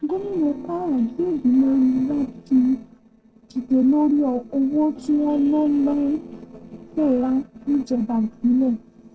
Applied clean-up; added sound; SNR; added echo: neural separator model SepFormer DNS4.